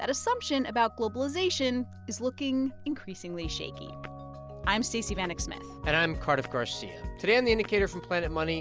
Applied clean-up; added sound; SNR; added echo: none; none; none; none.